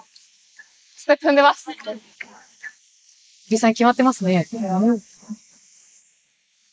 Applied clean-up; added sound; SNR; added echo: neural mask model Resemble Enhance denoiser.